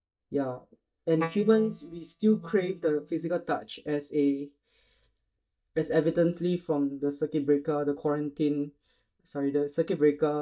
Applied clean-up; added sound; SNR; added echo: neural mask model DeepFilterNet 3.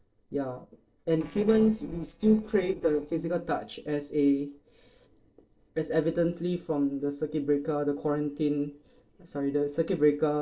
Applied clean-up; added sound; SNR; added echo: neural separator model SepFormer DNS4.